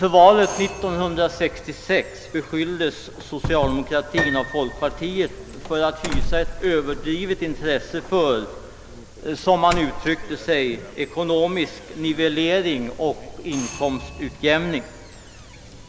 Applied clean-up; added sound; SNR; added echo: none; Piano + Doorbell; 9 dB; none.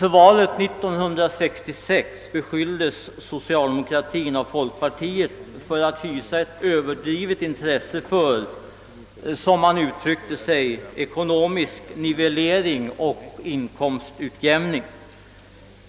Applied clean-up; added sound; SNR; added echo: none; none; none; none.